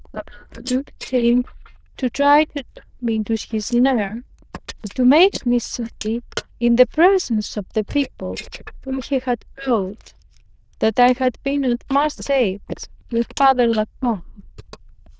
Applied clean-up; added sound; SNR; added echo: neural diffusion model UNIVERSE++.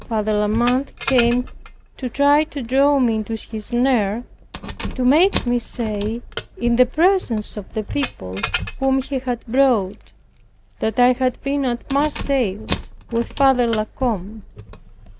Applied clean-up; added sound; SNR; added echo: none; Keys jangling; 10 dB; none.